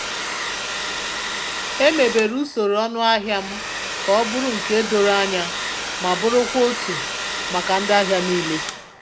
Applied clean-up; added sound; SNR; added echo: none; Domestic sounds, home sounds; 5 dB; none.